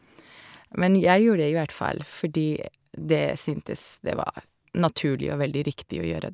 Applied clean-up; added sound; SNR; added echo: none; none; none; none.